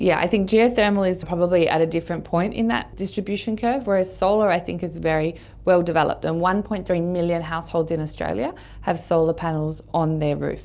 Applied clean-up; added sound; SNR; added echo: none; none; none; none.